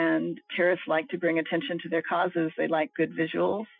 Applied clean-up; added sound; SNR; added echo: classical method Wiener filter.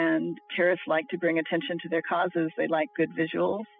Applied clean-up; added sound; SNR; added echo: classical method spectral subtraction.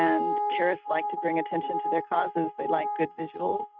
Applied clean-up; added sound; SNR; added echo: neural mask model RNNoise.